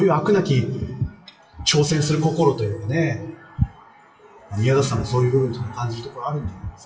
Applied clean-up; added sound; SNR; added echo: classical method WPE with log-MMSE.